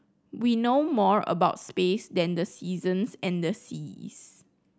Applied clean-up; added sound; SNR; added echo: none; none; none; none.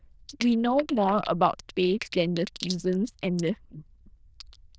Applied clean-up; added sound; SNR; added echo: neural diffusion model UNIVERSE++.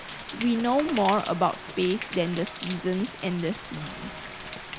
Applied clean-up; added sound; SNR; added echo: none; Rain; 8 dB; none.